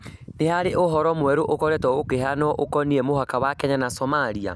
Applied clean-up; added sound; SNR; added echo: none; none; none; none.